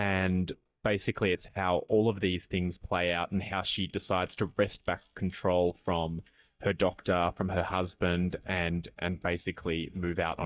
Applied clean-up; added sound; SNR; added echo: neural mask model DeepFilterNet 3.